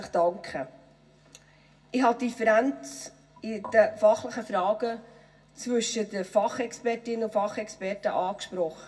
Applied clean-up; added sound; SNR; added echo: none; none; none; reverberation time 0.4 s.